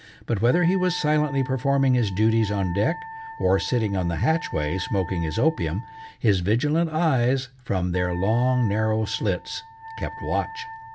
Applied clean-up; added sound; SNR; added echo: none; Wind instrument, woodwind instrument; 16 dB; none.